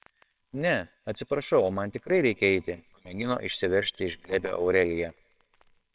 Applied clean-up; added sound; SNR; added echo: neural separator model SepFormer WHAMR!.